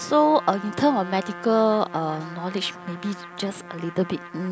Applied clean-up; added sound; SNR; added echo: none; Trumpet; 15 dB; none.